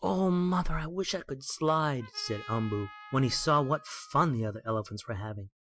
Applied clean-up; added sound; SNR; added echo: classical method Wiener filter.